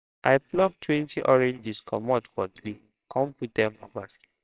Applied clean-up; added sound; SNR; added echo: neural separator model SepFormer WHAMR!.